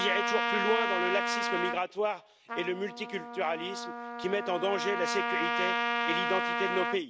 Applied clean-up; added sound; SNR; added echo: none; Trumpet; -1 dB; none.